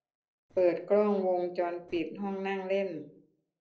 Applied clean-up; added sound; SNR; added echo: neural separator model SepFormer DNS4.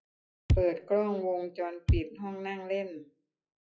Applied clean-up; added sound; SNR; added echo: classical method WPE with log-MMSE.